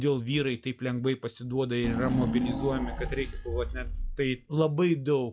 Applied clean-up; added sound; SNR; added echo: classical method log-MMSE.